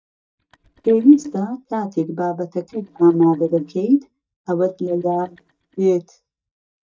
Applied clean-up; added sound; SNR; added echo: neural mask model DeepFilterNet 3.